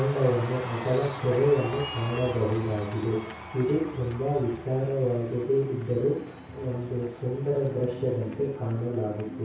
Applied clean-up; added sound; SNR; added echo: none; Cheering; 14 dB; reverberation time 0.6 s.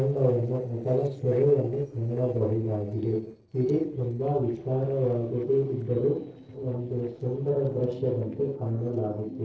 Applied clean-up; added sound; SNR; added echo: neural separator model SepFormer DNS4.